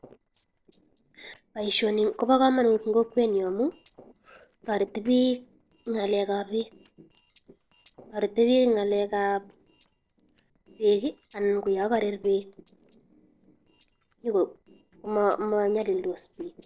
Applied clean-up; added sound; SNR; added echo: neural separator model SepFormer DNS4.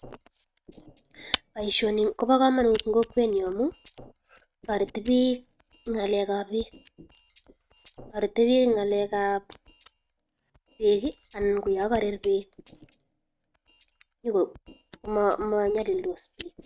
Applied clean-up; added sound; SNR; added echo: neural mask model RNNoise.